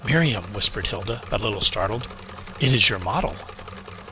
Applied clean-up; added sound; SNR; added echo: none; Engine / Mechanisms; 15 dB; none.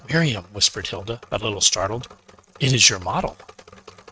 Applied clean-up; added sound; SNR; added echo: neural mask model RNNoise.